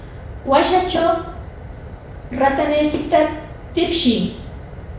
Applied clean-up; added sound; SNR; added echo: none; Fire; 14 dB; reverberation time 0.7 s.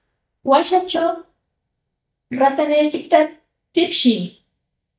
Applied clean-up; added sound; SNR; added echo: neural mask model DeepFilterNet 3.